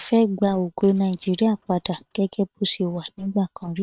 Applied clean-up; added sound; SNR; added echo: neural separator model SepFormer WHAM!.